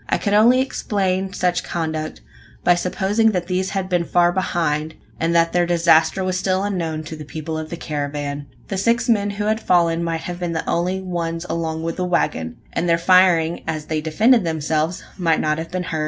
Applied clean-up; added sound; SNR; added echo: none; none; none; none.